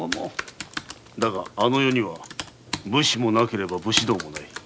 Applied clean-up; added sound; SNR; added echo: none; Computer keyboard; 10 dB; none.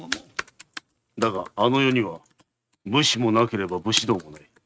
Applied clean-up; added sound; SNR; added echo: neural mask model RNNoise.